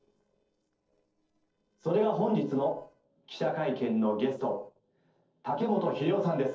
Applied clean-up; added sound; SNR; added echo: neural separator model SepFormer DNS4.